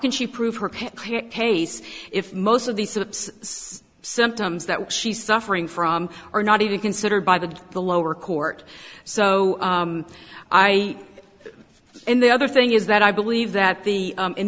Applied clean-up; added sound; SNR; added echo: none; none; none; none.